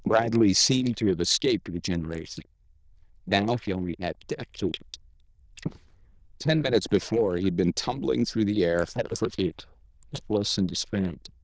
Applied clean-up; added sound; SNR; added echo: neural diffusion model UNIVERSE++.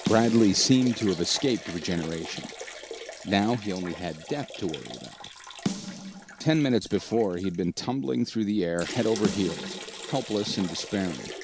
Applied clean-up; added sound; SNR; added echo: none; Snare drum + Liquid; 11 dB; none.